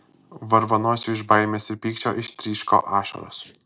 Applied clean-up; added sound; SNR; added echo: none; none; none; none.